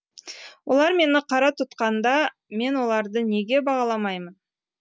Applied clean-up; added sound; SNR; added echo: none; none; none; none.